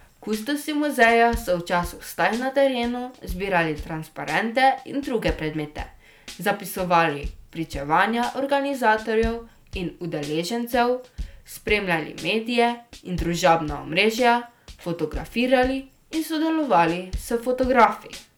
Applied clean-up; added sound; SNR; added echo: none; Tambourine / Drum / Drum kit; 16 dB; none.